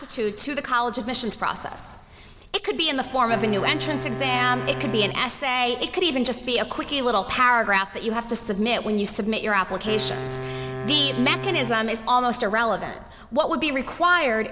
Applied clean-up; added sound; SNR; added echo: none; Wind instrument, woodwind instrument; 9 dB; none.